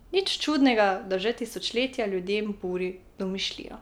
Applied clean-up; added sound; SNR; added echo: none; none; none; none.